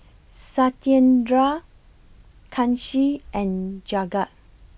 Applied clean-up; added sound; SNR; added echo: none; none; none; none.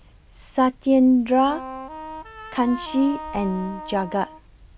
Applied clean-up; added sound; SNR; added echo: none; Wind instrument, woodwind instrument; 13 dB; none.